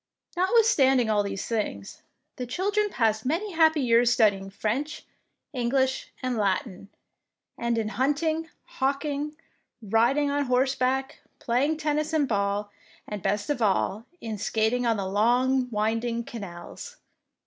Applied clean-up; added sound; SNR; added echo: none; none; none; none.